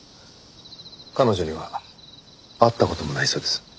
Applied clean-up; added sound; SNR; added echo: none; none; none; none.